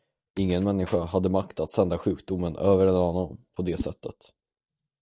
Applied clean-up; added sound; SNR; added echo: neural mask model DeepFilterNet 3.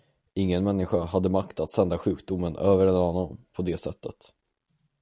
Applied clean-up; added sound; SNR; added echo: none; none; none; none.